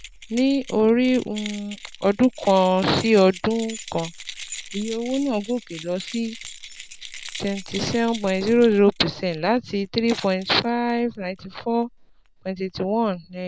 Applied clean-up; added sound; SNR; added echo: none; Keys jangling; 17 dB; none.